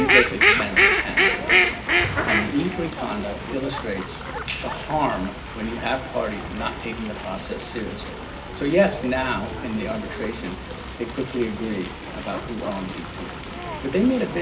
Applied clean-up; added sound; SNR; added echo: none; Fowl; -2 dB; reverberation time 0.4 s.